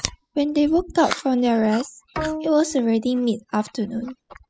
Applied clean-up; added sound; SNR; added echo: classical method spectral subtraction.